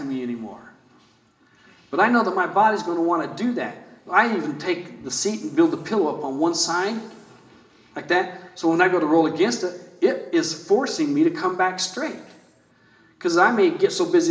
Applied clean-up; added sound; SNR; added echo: none; none; none; reverberation time 1.4 s.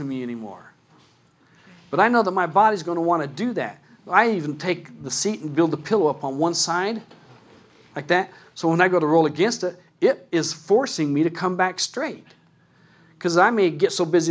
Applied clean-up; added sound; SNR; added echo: none; none; none; none.